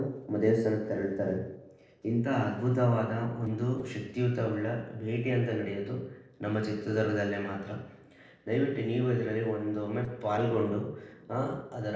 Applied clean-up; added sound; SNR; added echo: neural separator model SepFormer DNS4.